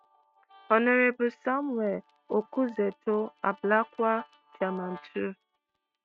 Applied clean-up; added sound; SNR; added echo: neural mask model RNNoise.